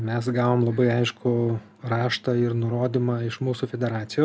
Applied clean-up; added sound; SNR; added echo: none; none; none; none.